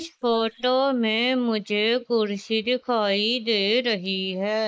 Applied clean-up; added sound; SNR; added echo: neural mask model Resemble Enhance denoiser.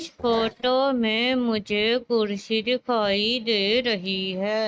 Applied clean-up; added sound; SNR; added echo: neural mask model RNNoise.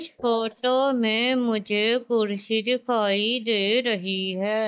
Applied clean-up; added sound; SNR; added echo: neural mask model DeepFilterNet 3.